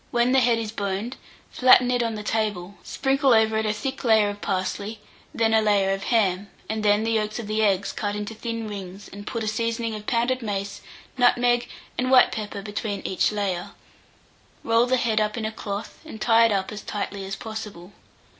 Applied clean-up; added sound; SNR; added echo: none; none; none; none.